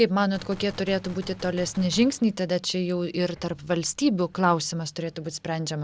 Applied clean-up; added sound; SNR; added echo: none; Gunshot, gunfire; 19 dB; none.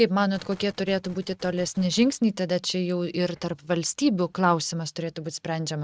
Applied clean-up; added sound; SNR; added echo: neural mask model RNNoise.